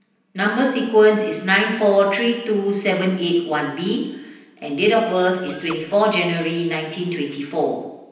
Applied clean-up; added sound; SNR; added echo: none; Drill; 19 dB; reverberation time 0.9 s.